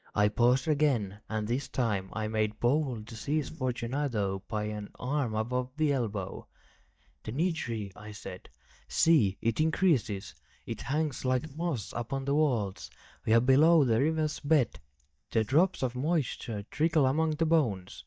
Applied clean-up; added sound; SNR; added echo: neural mask model DeepFilterNet 3.